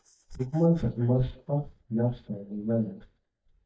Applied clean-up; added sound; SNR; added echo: neural mask model DeepFilterNet 3.